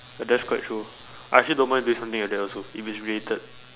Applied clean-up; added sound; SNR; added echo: none; none; none; none.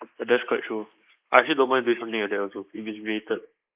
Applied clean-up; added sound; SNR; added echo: neural mask model Resemble Enhance denoiser.